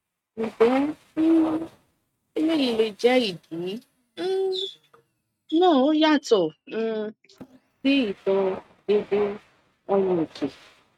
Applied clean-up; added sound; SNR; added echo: neural mask model RNNoise.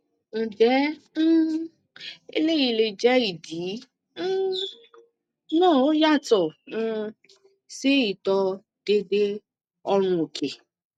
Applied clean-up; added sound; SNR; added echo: none; none; none; none.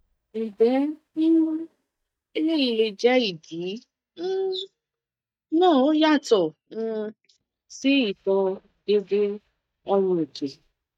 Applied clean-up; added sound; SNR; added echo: neural mask model DeepFilterNet 3.